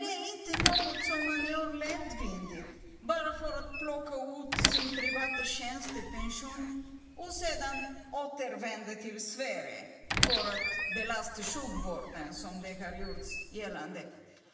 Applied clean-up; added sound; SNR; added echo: none; Squeak; -2 dB; reverberation time 1.3 s.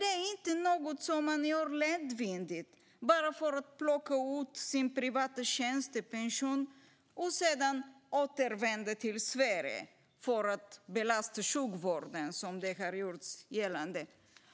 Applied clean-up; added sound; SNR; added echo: none; none; none; none.